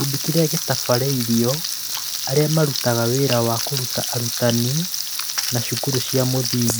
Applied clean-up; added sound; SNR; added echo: none; Frying (food); 3 dB; none.